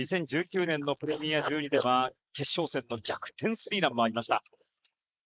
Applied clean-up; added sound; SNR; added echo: neural mask model Resemble Enhance denoiser.